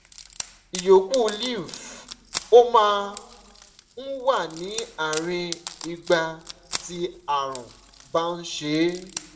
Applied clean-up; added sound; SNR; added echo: none; Wood; 15 dB; reverberation time 0.5 s.